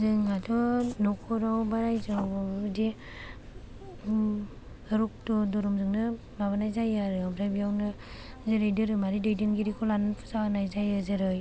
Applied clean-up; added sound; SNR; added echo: none; none; none; none.